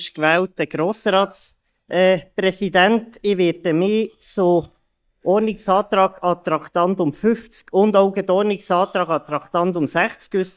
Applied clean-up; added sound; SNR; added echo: neural mask model DeepFilterNet 3.